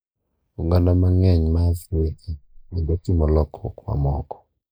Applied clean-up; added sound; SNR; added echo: neural mask model Resemble Enhance denoiser.